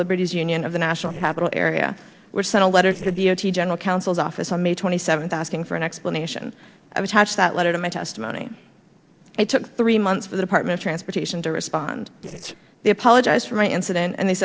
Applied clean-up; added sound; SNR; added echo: neural separator model SepFormer DNS4.